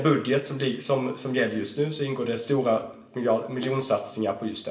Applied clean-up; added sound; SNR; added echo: none; none; none; reverberation time 0.8 s.